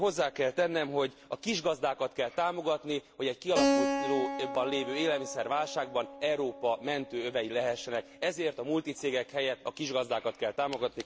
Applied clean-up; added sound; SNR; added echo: none; Keyboard (musical); 6 dB; none.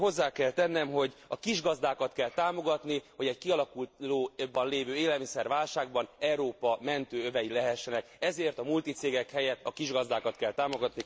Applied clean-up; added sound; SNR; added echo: none; none; none; none.